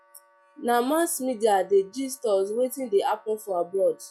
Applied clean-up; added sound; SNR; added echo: classical method log-MMSE.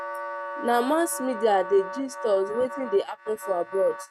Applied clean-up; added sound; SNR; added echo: neural mask model RNNoise.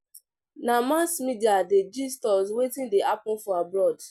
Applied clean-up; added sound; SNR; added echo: none; none; none; none.